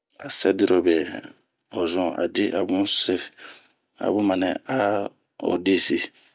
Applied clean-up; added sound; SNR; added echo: none; none; none; none.